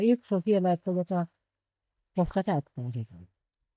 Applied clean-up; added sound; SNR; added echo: neural mask model DeepFilterNet 3.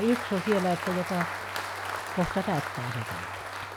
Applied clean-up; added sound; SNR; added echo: none; Applause; 4 dB; none.